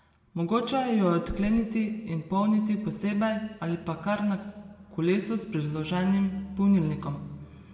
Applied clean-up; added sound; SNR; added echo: none; Run; 10 dB; reverberation time 1.8 s.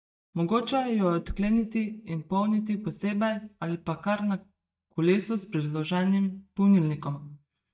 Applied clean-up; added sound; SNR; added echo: neural mask model DeepFilterNet 3.